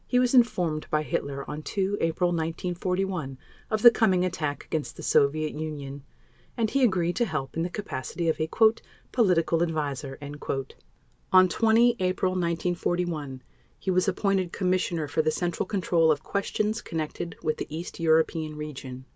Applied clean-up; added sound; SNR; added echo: none; none; none; none.